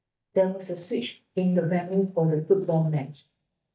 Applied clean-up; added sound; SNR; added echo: neural mask model DeepFilterNet 3.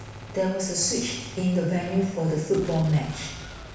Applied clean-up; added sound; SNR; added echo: none; Gunshot, gunfire; 15 dB; reverberation time 1.1 s.